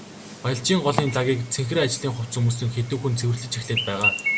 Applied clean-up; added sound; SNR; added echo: none; Chirp, tweet; 6 dB; none.